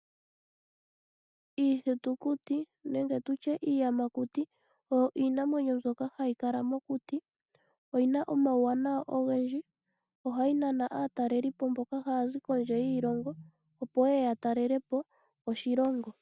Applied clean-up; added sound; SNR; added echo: none; none; none; none.